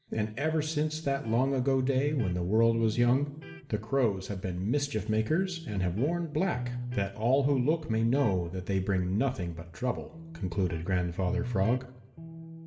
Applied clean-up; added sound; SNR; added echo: none; Electric guitar; 13 dB; reverberation time 0.6 s.